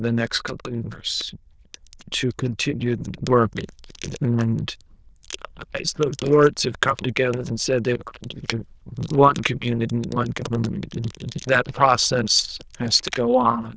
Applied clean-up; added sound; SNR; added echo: neural diffusion model UNIVERSE++.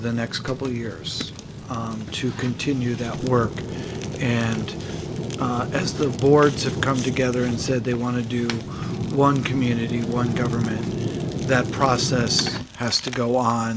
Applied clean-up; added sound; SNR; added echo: none; Fire; 6 dB; none.